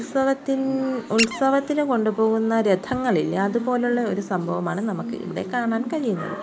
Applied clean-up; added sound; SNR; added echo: none; Squeak; 8 dB; none.